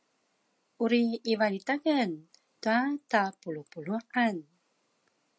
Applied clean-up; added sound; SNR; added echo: none; none; none; none.